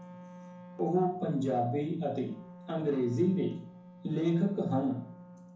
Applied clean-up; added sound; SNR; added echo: none; Wind instrument, woodwind instrument; 17 dB; reverberation time 0.6 s.